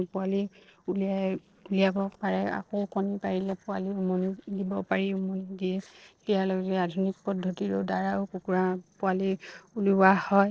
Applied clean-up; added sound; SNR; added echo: neural separator model SepFormer DNS4.